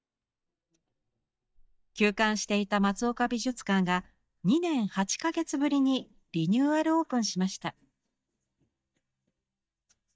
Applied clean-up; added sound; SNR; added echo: neural mask model DeepFilterNet 3.